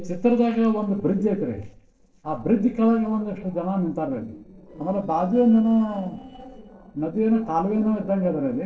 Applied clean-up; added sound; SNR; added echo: neural separator model SepFormer DNS4.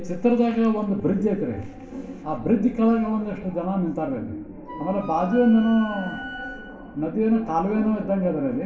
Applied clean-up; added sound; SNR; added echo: none; Wind instrument, woodwind instrument; 15 dB; reverberation time 0.7 s.